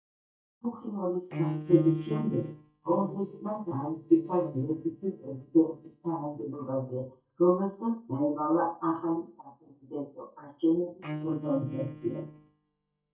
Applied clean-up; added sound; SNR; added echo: neural mask model DeepFilterNet 3.